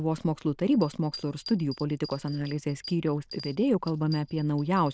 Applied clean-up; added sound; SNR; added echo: neural diffusion model UNIVERSE++.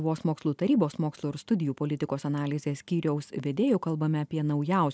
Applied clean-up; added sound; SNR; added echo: none; none; none; none.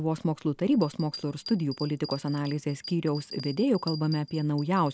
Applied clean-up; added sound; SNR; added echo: none; Bell; 17 dB; none.